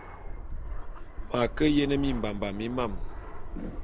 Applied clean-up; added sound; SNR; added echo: none; Fixed-wing aircraft, airplane; 4 dB; none.